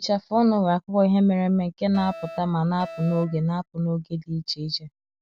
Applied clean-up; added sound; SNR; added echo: none; Alarm; 16 dB; none.